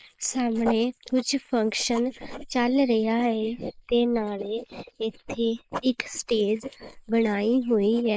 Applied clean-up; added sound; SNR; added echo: neural mask model Resemble Enhance denoiser.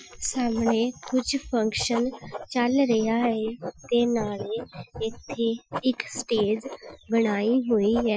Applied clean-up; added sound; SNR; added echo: classical method Wiener filter.